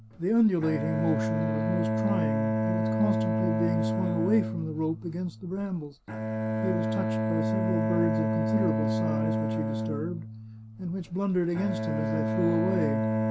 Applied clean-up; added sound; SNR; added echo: none; Bowed string instrument; -2 dB; none.